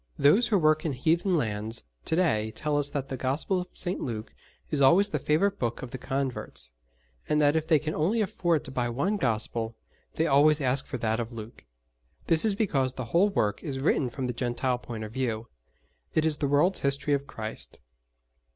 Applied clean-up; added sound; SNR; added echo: none; none; none; none.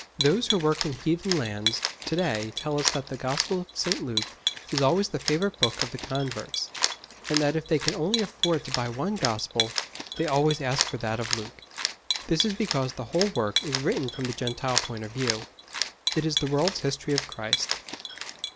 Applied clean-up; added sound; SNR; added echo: none; Cat; 4 dB; none.